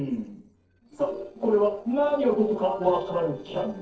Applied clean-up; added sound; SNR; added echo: neural separator model SepFormer DNS4.